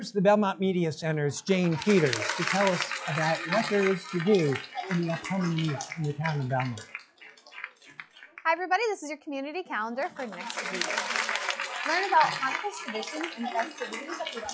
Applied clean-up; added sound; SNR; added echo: classical method log-MMSE.